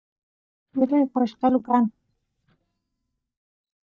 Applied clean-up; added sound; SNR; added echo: neural mask model DeepFilterNet 3.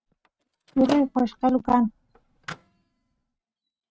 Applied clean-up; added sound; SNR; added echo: neural mask model RNNoise.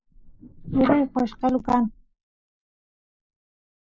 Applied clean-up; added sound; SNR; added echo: neural mask model Resemble Enhance denoiser.